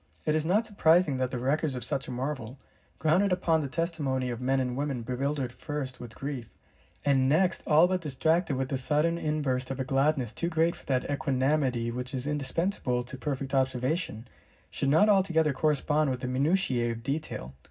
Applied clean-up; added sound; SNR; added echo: none; none; none; reverberation time 0.4 s.